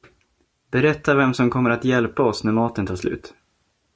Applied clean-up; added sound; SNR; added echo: none; none; none; none.